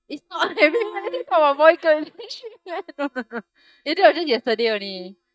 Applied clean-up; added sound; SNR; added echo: neural mask model DeepFilterNet 3.